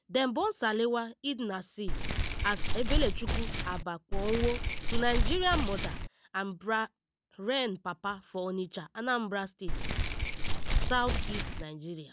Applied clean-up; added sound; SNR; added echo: none; Keys jangling; -5 dB; none.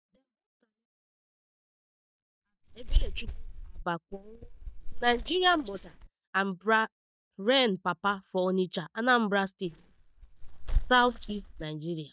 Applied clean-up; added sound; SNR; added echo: neural mask model DeepFilterNet 3.